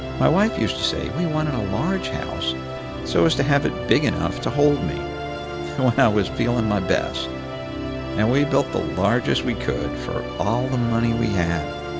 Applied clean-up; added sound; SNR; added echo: none; Musical instrument; 6 dB; none.